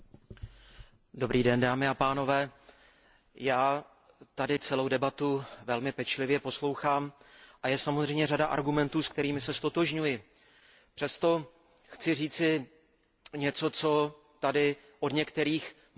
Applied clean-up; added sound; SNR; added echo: none; none; none; none.